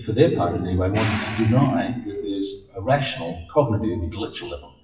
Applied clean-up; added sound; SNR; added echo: classical method WPE with log-MMSE.